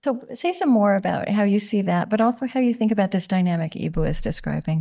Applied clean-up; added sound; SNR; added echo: neural mask model DeepFilterNet 3.